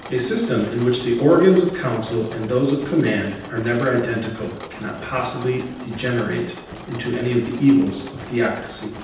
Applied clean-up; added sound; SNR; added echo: none; Mechanisms; 16 dB; reverberation time 0.9 s.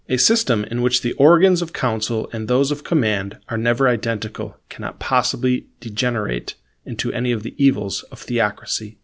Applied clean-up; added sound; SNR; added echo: none; none; none; none.